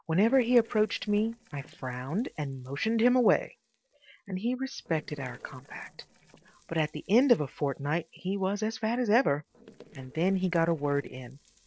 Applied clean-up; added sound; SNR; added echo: neural separator model SepFormer DNS4.